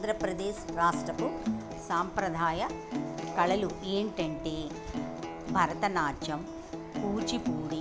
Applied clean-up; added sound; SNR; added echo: none; Acoustic guitar; 5 dB; none.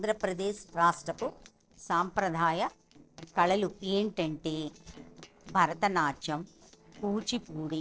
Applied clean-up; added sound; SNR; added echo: neural separator model SepFormer DNS4.